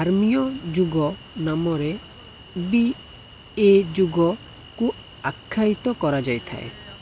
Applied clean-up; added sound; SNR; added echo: none; none; none; none.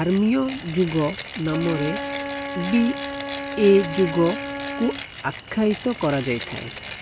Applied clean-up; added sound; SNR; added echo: none; Mechanisms + Wind instrument, woodwind instrument; 9 dB; none.